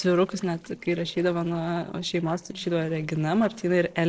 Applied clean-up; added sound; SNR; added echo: neural separator model SepFormer DNS4.